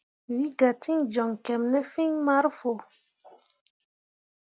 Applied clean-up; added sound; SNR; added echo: none; none; none; none.